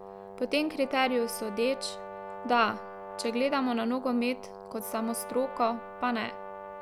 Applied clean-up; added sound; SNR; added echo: none; Brass instrument + Brass instrument; 11 dB; none.